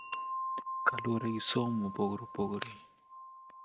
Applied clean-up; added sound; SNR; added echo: neural mask model RNNoise.